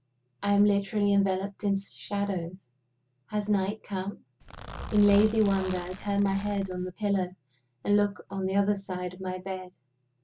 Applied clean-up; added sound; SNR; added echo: none; Zipper (clothing); 11 dB; none.